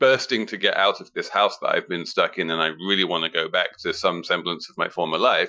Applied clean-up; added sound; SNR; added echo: classical method Wiener filter.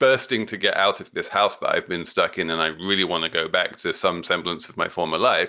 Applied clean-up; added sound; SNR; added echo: none; none; none; none.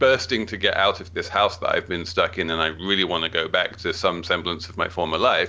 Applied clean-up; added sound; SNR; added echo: none; Idling / Engine starting / Accelerating, revving, vroom / Car; 19 dB; none.